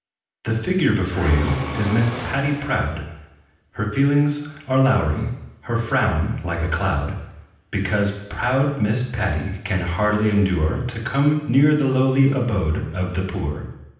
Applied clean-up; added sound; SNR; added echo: none; Mechanisms; 11 dB; reverberation time 0.9 s.